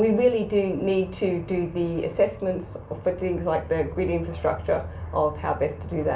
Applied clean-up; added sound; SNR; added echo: none; none; none; reverberation time 0.3 s.